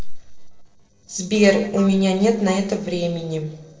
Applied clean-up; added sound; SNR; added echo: neural separator model SepFormer DNS4.